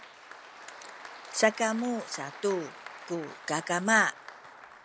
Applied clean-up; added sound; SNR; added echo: none; Applause; 15 dB; none.